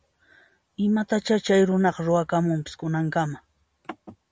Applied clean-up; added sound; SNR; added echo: none; none; none; none.